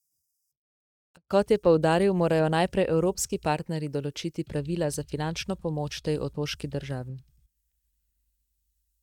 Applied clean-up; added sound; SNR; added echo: neural mask model DeepFilterNet 3.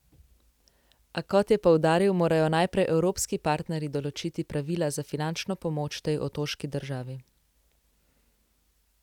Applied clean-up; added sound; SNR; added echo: none; none; none; none.